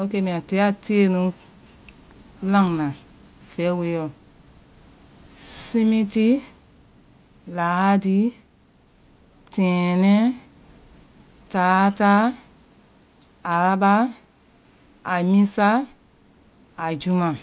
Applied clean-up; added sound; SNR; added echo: none; none; none; none.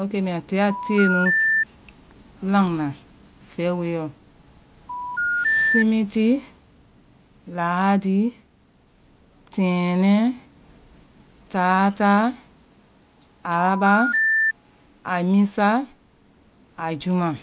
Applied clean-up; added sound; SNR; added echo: none; Telephone; 1 dB; none.